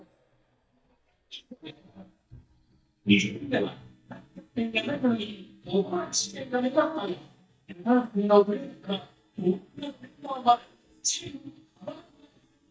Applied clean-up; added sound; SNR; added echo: neural mask model DeepFilterNet 3.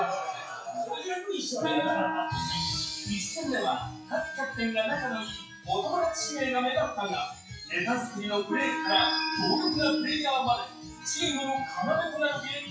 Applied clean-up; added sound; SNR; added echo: classical method WPE with log-MMSE.